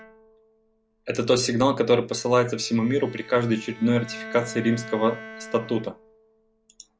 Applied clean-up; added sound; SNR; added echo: none; Bowed string instrument; 18 dB; none.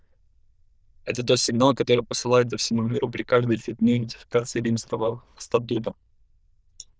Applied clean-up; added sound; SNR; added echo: neural diffusion model UNIVERSE++.